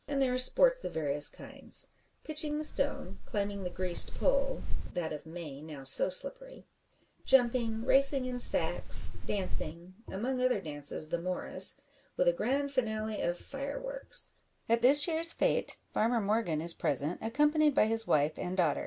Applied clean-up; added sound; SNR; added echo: none; Wind; -1 dB; none.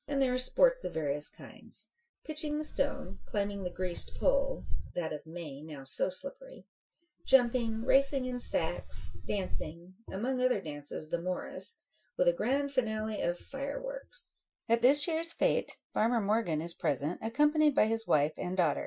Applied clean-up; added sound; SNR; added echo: classical method Wiener filter.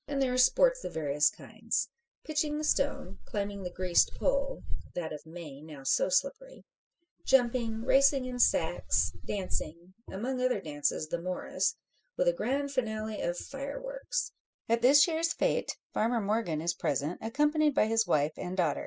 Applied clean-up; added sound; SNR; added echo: classical method spectral subtraction.